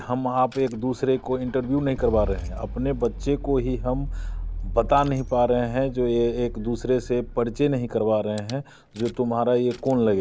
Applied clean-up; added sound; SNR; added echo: none; Rattle / Engine starting / Car; 11 dB; none.